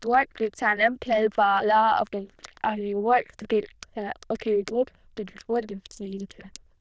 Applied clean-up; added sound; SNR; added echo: neural diffusion model UNIVERSE++.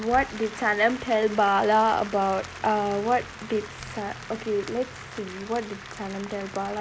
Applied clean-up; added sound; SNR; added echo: none; Applause; 15 dB; none.